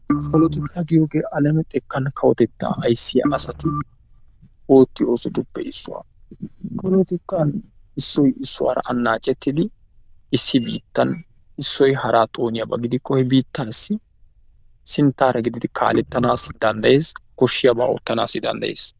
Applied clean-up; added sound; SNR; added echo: neural diffusion model UNIVERSE++.